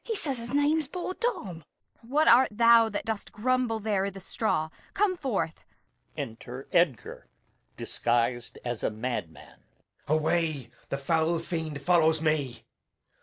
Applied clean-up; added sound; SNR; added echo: none; none; none; none.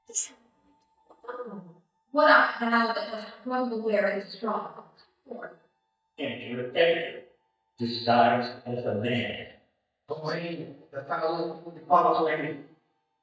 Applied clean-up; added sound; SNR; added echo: neural mask model DeepFilterNet 3.